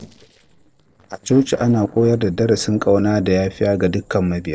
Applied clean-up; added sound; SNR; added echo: neural separator model SepFormer DNS4.